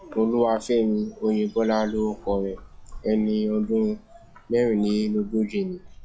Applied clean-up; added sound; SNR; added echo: classical method log-MMSE.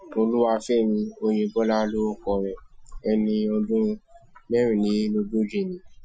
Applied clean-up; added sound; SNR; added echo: classical method Wiener filter.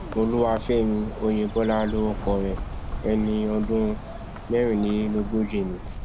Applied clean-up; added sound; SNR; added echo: none; Bird; 8 dB; none.